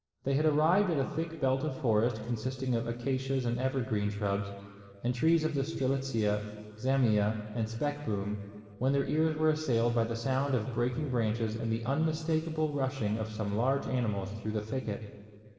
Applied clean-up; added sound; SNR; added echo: neural separator model SepFormer DNS4.